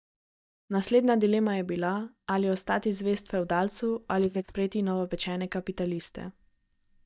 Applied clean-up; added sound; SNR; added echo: neural mask model DeepFilterNet 3.